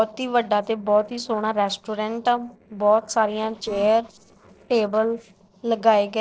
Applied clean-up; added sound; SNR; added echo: neural separator model SepFormer DNS4.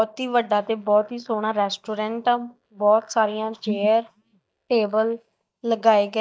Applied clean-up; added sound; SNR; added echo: neural mask model DeepFilterNet 3.